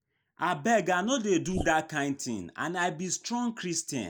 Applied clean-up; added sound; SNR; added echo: neural mask model Resemble Enhance denoiser.